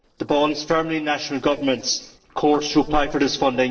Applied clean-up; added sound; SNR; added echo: neural separator model SepFormer DNS4.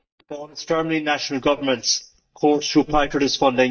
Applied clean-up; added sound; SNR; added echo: neural mask model DeepFilterNet 3.